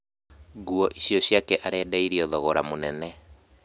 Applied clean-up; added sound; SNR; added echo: none; none; none; none.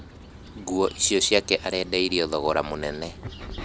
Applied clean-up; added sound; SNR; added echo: none; Bird vocalization, bird call, bird song; 15 dB; none.